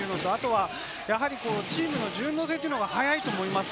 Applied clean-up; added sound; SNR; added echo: none; none; none; none.